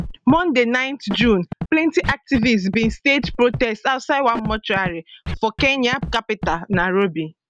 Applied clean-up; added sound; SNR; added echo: none; Scratching (performance technique); 11 dB; none.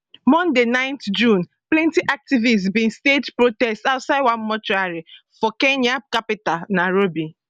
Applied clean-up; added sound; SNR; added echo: none; none; none; none.